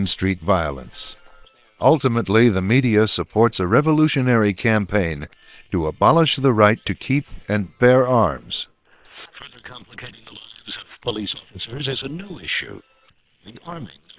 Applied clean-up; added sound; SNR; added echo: neural separator model SepFormer WHAM!.